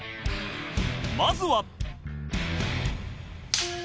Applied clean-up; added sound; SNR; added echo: none; none; none; none.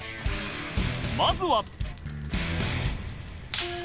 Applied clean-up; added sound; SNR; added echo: none; Rain; 17 dB; none.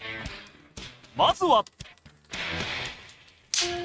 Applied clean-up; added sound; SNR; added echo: neural mask model RNNoise.